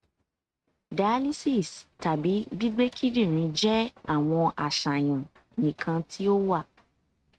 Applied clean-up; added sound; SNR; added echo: neural mask model RNNoise.